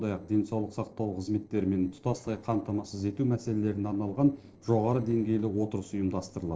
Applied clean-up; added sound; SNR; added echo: neural separator model SepFormer DNS4.